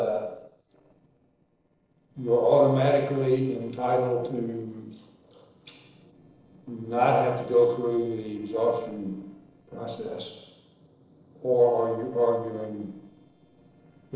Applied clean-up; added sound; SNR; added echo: neural separator model SepFormer DNS4.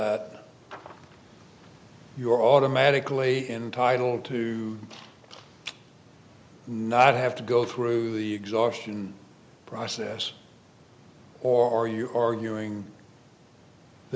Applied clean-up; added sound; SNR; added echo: none; none; none; none.